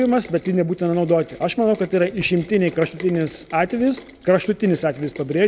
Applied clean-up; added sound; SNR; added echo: none; Rain; 19 dB; none.